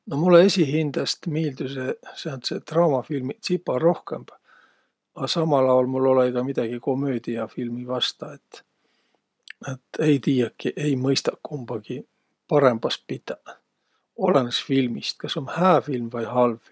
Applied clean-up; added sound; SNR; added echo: none; none; none; none.